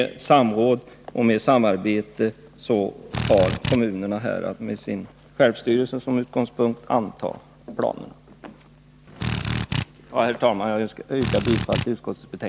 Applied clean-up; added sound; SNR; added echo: none; Drill; 1 dB; none.